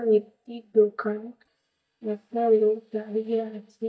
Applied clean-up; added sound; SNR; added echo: neural mask model DeepFilterNet 3.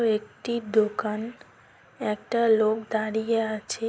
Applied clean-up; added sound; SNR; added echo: none; none; none; none.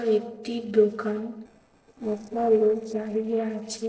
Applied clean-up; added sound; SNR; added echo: neural separator model SepFormer DNS4.